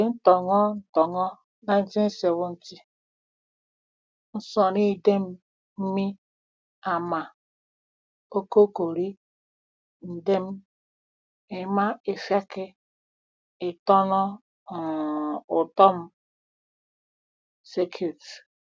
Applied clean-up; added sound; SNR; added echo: none; none; none; none.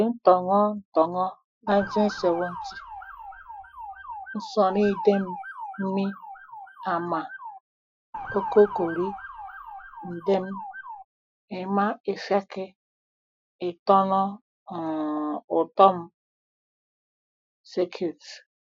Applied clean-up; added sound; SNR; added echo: classical method Wiener filter.